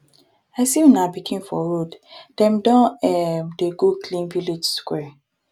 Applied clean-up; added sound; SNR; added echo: none; none; none; none.